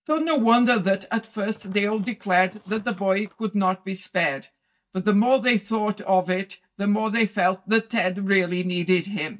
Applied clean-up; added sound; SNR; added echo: neural mask model DeepFilterNet 3.